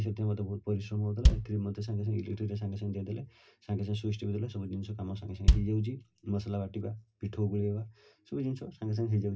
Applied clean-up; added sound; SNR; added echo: none; Bass drum; -4 dB; reverberation time 0.4 s.